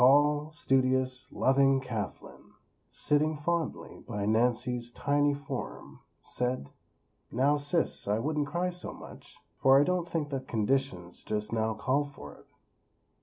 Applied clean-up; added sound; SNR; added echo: none; none; none; none.